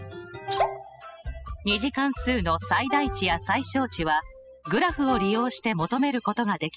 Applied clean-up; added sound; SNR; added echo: classical method spectral subtraction.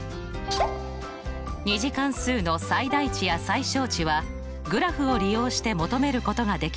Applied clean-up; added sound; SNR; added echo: none; Piano; 11 dB; none.